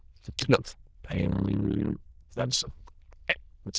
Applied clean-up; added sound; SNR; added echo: neural diffusion model UNIVERSE++.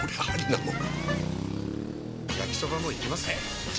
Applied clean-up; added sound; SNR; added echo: none; Traffic noise, roadway noise; 2 dB; none.